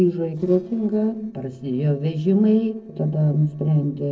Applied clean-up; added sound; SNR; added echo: neural separator model SepFormer DNS4.